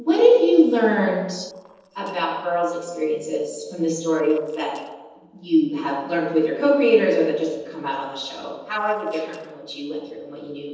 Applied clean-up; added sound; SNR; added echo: neural separator model SepFormer DNS4.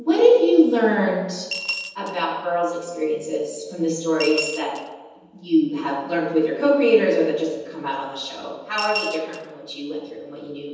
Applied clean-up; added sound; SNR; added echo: none; Coin (dropping) / Glass; 9 dB; reverberation time 1.1 s.